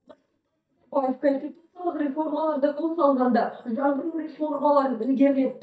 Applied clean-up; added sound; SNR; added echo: neural mask model DeepFilterNet 3.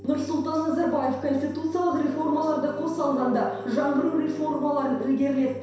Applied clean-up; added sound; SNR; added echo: none; Telephone; 19 dB; reverberation time 0.7 s.